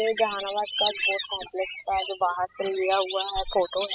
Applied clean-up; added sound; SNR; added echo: classical method spectral subtraction.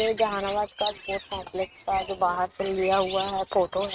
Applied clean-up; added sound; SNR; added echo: neural mask model RNNoise.